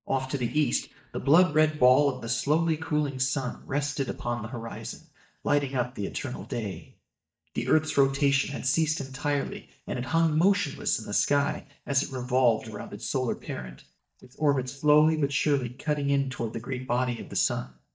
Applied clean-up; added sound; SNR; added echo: neural mask model DeepFilterNet 3.